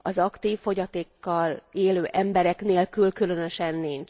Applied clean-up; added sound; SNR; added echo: none; none; none; none.